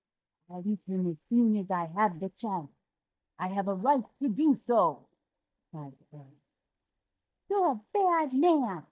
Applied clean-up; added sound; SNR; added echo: neural mask model DeepFilterNet 3.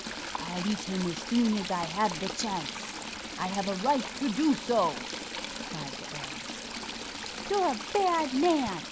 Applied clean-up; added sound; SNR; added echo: none; Stream / Trickle, dribble; 7 dB; none.